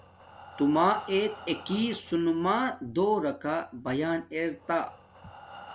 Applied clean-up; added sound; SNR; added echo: none; Breathing; 20 dB; none.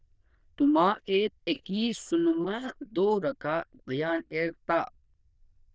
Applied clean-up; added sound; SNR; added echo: neural diffusion model UNIVERSE++.